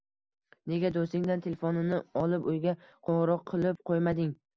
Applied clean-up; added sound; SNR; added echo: none; none; none; none.